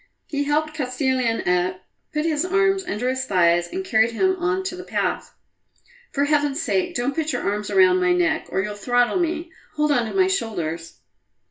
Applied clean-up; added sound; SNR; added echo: none; none; none; reverberation time 0.2 s.